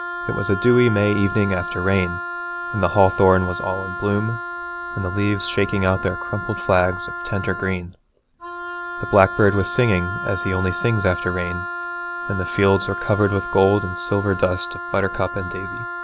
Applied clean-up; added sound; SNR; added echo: none; Wind instrument, woodwind instrument; 8 dB; none.